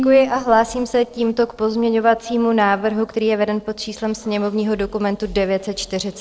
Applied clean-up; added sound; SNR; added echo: neural separator model SepFormer DNS4.